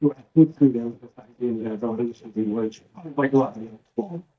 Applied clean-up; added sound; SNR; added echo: neural mask model DeepFilterNet 3.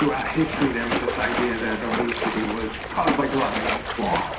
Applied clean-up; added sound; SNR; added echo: none; Splash, splatter; 2 dB; reverberation time 0.7 s.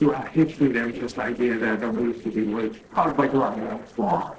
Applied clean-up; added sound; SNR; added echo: neural separator model SepFormer DNS4.